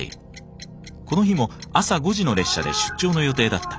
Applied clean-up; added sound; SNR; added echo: none; none; none; none.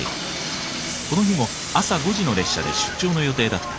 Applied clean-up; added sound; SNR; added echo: none; Train; 6 dB; none.